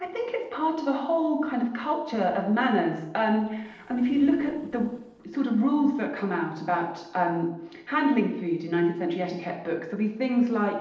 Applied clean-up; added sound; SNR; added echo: neural separator model SepFormer DNS4.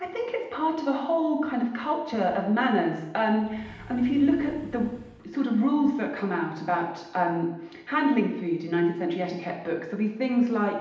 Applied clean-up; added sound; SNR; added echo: none; Accelerating, revving, vroom / Car; 19 dB; reverberation time 0.8 s.